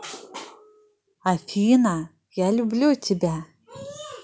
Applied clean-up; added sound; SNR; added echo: none; none; none; none.